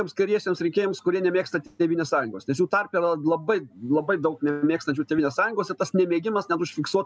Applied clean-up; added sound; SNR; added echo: none; none; none; none.